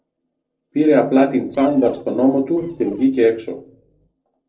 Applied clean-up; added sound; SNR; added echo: neural separator model SepFormer DNS4.